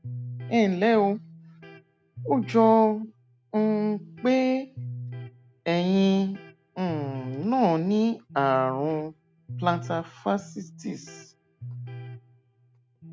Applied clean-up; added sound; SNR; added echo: none; Electric guitar; 15 dB; none.